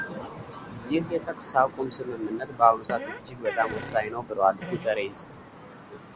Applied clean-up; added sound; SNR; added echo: none; Fart + Drill; 12 dB; none.